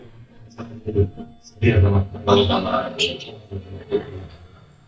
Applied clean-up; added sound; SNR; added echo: neural mask model DeepFilterNet 3.